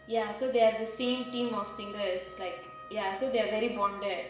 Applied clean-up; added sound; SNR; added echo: none; Wind instrument, woodwind instrument; 18 dB; reverberation time 0.7 s.